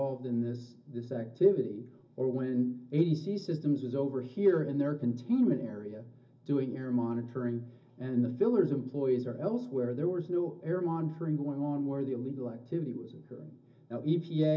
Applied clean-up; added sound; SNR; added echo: none; none; none; reverberation time 0.4 s.